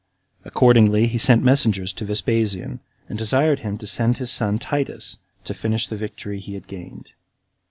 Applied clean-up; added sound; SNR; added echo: none; none; none; none.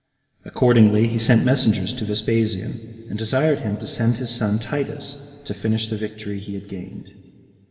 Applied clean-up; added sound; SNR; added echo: none; none; none; reverberation time 2.3 s.